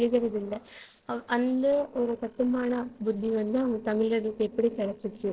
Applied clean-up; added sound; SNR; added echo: neural separator model SepFormer DNS4.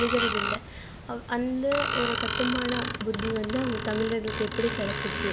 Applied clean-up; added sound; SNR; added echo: none; Screech; 2 dB; none.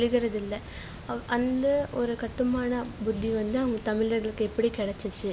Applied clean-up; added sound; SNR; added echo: none; none; none; none.